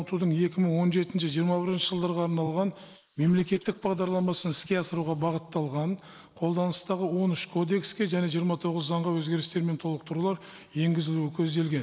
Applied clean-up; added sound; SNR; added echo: neural mask model Resemble Enhance denoiser.